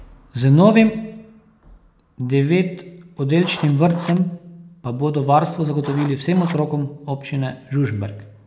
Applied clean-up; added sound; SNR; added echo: none; Writing; 16 dB; none.